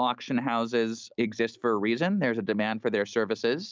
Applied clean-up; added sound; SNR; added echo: none; none; none; none.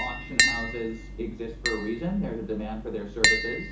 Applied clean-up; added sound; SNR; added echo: none; Tap; -4 dB; reverberation time 0.7 s.